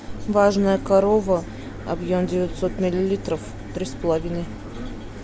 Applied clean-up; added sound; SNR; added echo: none; none; none; none.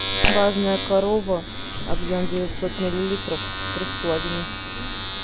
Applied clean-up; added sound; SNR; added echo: none; Domestic sounds, home sounds; 0 dB; none.